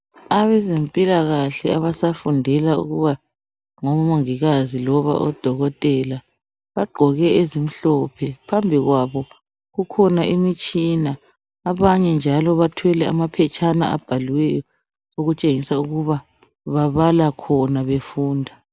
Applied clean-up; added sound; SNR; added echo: none; none; none; none.